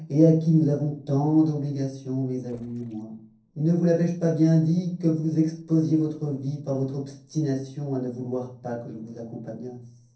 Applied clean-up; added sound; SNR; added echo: neural separator model SepFormer DNS4.